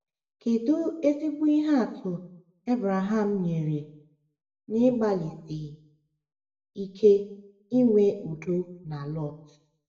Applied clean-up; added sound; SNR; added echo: none; none; none; reverberation time 0.5 s.